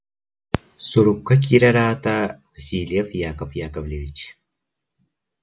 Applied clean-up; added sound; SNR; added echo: none; none; none; none.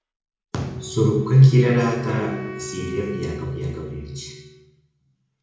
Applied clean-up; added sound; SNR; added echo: none; Wind instrument, woodwind instrument; 17 dB; reverberation time 0.9 s.